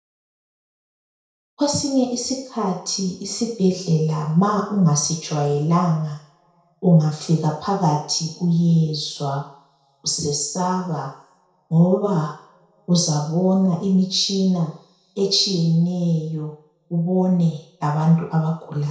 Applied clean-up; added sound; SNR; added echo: none; none; none; reverberation time 0.6 s.